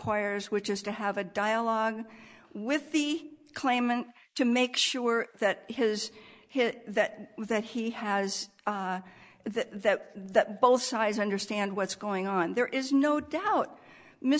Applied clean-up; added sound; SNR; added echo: neural mask model Resemble Enhance denoiser.